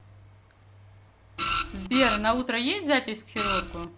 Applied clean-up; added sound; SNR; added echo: none; Printer; -3 dB; none.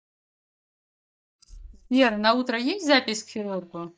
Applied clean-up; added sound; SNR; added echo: neural mask model DeepFilterNet 3.